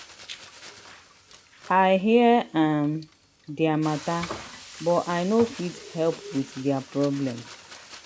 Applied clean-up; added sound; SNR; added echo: none; Frying (food); 17 dB; none.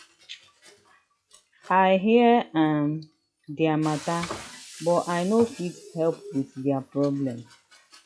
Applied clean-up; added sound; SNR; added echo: classical method log-MMSE.